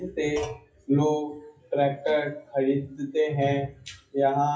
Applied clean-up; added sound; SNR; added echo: classical method WPE with log-MMSE.